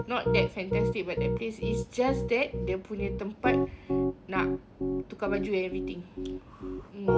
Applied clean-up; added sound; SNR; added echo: none; Piano; -2 dB; none.